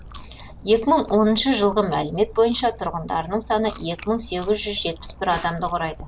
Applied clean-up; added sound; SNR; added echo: none; Dog + Chewing, mastication; 17 dB; none.